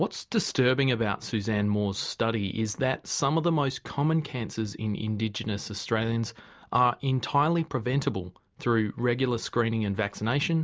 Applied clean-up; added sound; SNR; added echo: none; none; none; none.